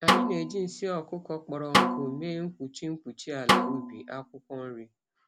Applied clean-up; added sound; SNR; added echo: none; Snare drum; -5 dB; none.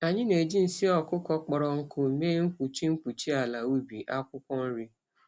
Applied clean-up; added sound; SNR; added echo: none; none; none; none.